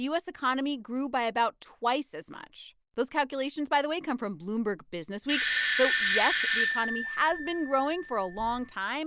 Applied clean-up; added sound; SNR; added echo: none; Bell / Doorbell; 0 dB; none.